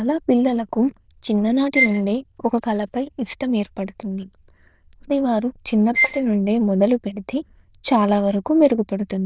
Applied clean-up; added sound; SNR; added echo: neural diffusion model UNIVERSE++.